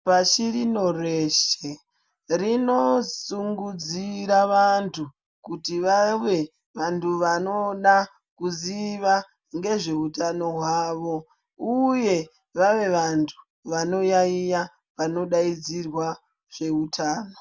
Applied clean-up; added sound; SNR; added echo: none; none; none; none.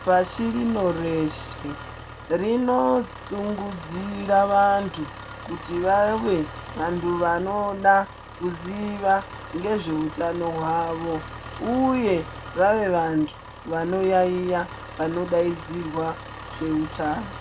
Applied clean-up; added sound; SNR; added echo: none; Engine; 14 dB; none.